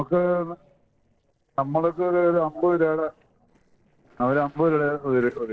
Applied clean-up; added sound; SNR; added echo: neural separator model SepFormer DNS4.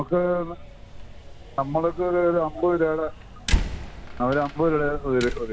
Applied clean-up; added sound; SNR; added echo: none; Slam; 7 dB; none.